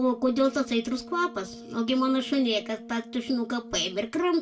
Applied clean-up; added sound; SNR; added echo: none; Brass instrument; 16 dB; reverberation time 0.2 s.